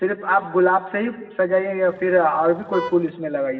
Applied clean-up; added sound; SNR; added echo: none; Vehicle horn, car horn, honking; 13 dB; reverberation time 1.3 s.